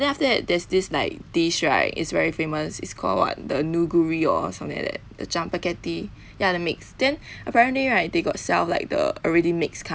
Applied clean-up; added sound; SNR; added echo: none; none; none; none.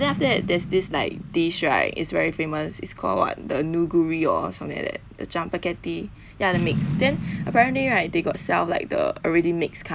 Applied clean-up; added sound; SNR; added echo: none; Boom; 10 dB; none.